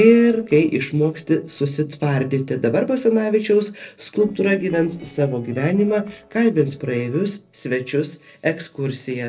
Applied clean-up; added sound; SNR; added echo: neural separator model SepFormer DNS4.